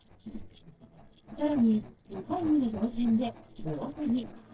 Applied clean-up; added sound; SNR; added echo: neural separator model SepFormer DNS4.